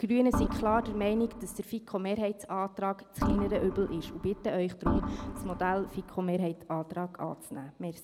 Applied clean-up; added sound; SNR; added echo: none; Organ; 2 dB; none.